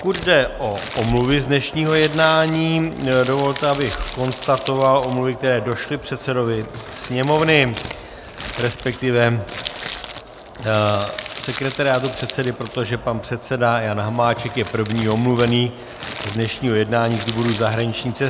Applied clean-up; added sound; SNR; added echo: none; Crumpling, crinkling; 15 dB; none.